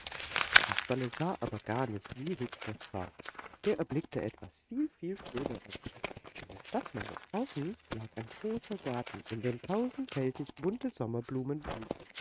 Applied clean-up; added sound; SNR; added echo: neural mask model RNNoise.